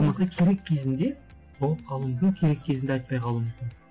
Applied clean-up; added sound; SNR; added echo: none; none; none; none.